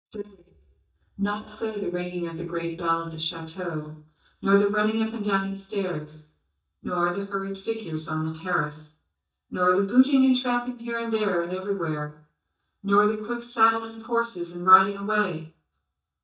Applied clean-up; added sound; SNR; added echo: neural mask model DeepFilterNet 3.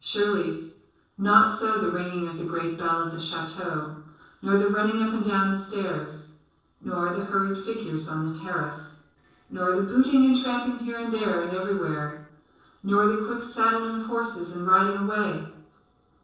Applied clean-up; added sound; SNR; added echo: neural separator model SepFormer DNS4.